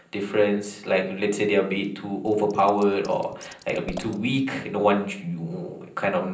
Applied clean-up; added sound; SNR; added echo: none; Scissors; 19 dB; reverberation time 0.6 s.